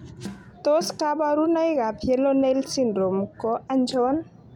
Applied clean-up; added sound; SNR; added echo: none; Snare drum; 17 dB; none.